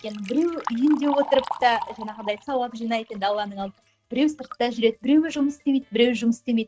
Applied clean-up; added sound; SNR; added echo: neural mask model RNNoise.